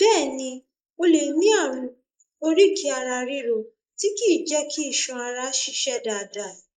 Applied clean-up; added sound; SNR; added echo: neural mask model Resemble Enhance denoiser.